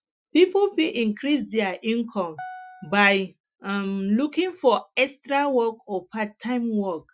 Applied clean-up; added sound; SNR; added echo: classical method Wiener filter.